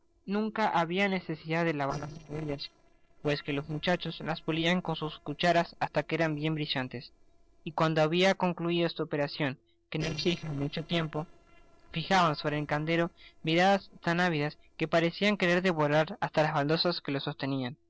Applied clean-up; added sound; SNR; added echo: neural separator model SepFormer DNS4.